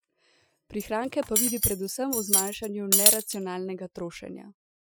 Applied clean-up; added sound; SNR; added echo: classical method Wiener filter.